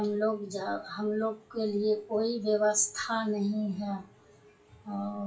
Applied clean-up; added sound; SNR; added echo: classical method WPE with log-MMSE.